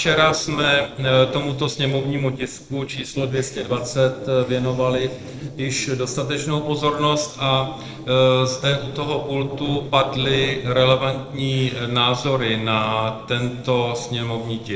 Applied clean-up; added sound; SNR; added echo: neural separator model SepFormer DNS4.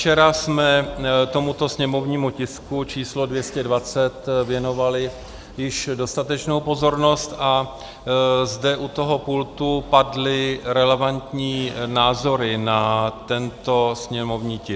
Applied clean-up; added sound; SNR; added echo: none; none; none; none.